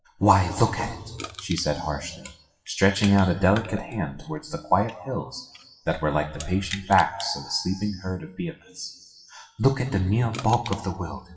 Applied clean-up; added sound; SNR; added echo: classical method WPE with log-MMSE.